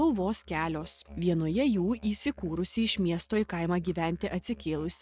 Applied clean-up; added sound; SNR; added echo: neural mask model RNNoise.